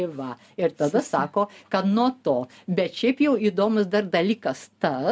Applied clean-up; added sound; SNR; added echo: none; none; none; none.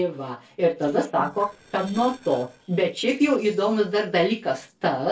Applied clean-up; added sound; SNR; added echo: neural separator model SepFormer DNS4.